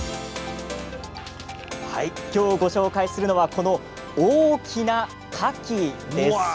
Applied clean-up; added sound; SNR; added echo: none; Organ; 17 dB; none.